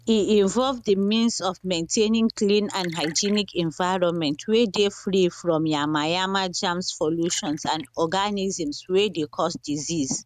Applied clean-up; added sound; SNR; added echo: neural mask model RNNoise.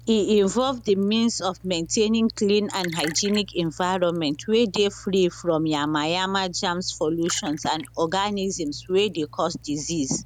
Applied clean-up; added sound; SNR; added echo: none; Liquid; 20 dB; none.